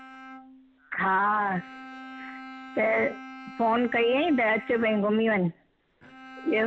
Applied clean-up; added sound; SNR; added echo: none; Bowed string instrument; 17 dB; none.